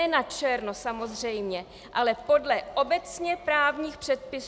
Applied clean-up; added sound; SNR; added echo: none; none; none; none.